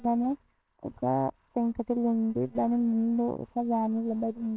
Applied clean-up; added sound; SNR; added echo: neural separator model SepFormer WHAMR!.